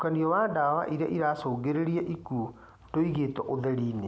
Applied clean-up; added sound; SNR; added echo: none; none; none; none.